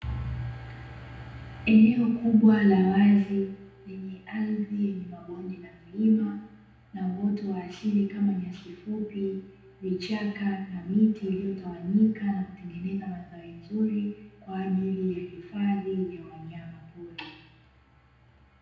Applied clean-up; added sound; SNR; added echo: none; none; none; reverberation time 0.8 s.